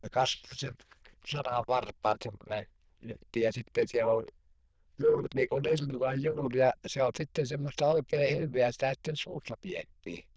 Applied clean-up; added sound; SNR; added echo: neural diffusion model UNIVERSE++.